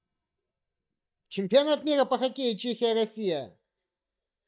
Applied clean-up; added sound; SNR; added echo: neural mask model DeepFilterNet 3.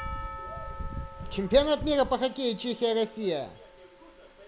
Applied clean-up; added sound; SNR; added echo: none; Percussion; 16 dB; none.